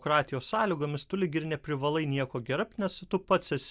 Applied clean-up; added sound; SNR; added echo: none; none; none; none.